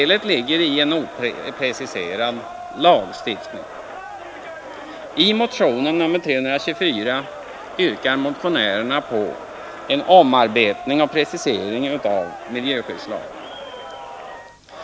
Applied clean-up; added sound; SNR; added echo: none; Crowd; 13 dB; none.